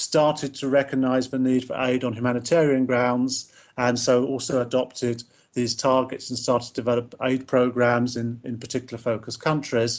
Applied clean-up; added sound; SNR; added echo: none; none; none; none.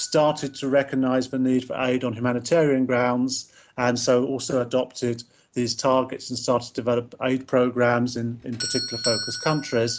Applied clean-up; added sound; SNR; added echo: none; Doorbell; 15 dB; none.